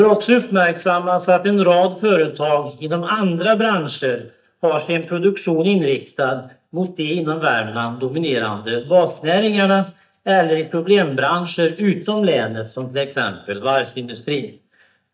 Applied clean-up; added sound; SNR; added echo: neural mask model DeepFilterNet 3.